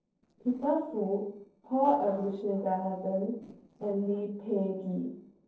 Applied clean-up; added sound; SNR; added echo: neural separator model SepFormer DNS4.